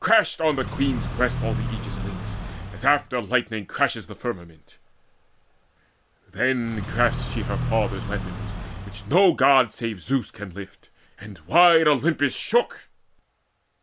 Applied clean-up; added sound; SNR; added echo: none; Car; 4 dB; none.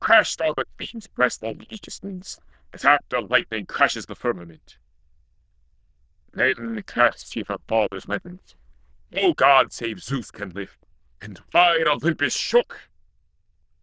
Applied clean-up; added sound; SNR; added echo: neural diffusion model UNIVERSE++.